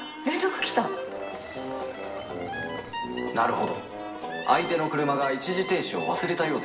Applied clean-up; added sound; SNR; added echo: none; Engine; 20 dB; reverberation time 0.9 s.